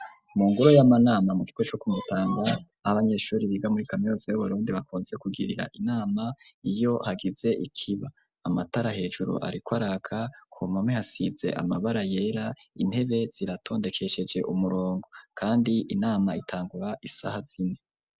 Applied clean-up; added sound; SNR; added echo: none; none; none; none.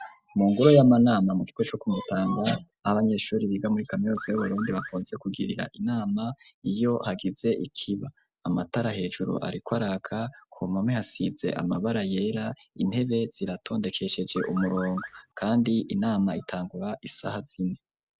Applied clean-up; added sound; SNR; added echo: none; Car; 13 dB; none.